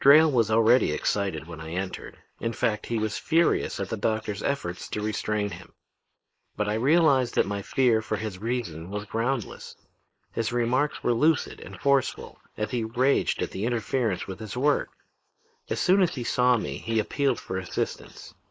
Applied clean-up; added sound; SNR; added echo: neural mask model Resemble Enhance denoiser.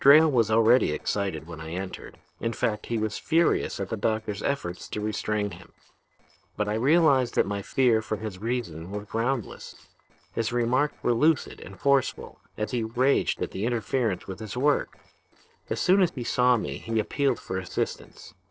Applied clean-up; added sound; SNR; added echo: neural separator model SepFormer DNS4.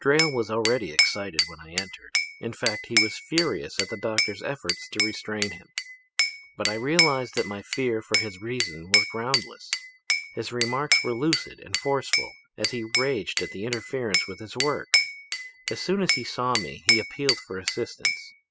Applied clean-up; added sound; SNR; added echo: classical method spectral subtraction.